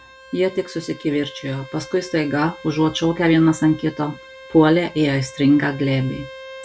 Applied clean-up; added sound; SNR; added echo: none; Bowed string instrument; 19 dB; none.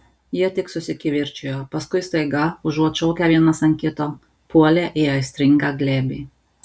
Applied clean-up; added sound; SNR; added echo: none; none; none; none.